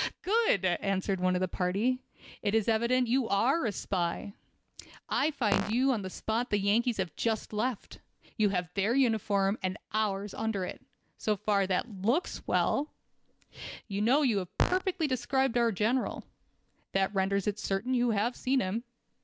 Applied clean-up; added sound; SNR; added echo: none; Fart; 2 dB; none.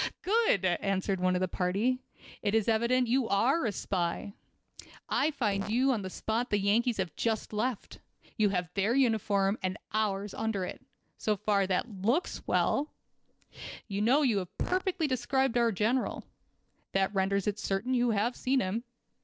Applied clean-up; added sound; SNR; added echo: neural separator model SepFormer DNS4.